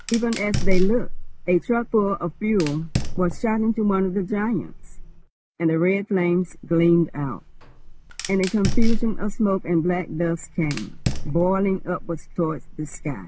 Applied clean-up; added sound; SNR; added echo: none; Fire; 2 dB; none.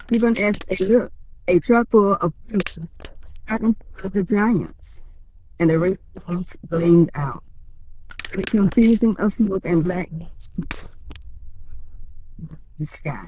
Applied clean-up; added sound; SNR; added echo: neural diffusion model UNIVERSE++.